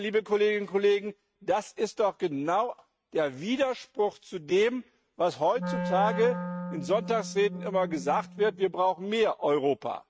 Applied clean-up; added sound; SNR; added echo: neural mask model RNNoise.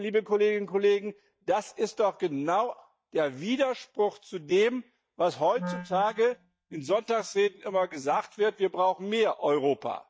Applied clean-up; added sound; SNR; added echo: neural mask model DeepFilterNet 3.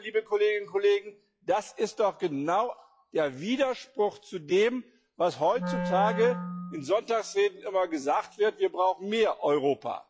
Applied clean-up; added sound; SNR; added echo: classical method log-MMSE.